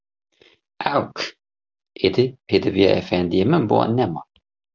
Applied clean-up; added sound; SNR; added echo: none; none; none; none.